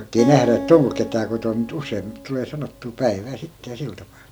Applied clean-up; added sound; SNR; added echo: none; Acoustic guitar; 11 dB; none.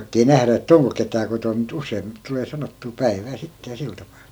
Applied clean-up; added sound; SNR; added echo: none; none; none; none.